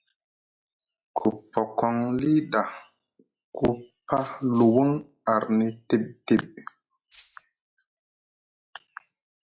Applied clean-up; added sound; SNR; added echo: classical method log-MMSE.